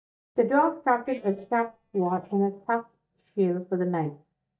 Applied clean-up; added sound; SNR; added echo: neural mask model DeepFilterNet 3.